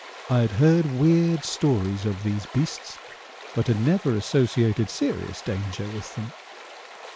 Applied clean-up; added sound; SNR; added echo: none; Stream; 17 dB; none.